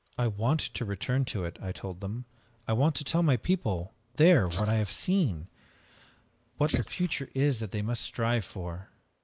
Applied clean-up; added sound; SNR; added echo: neural mask model Resemble Enhance denoiser.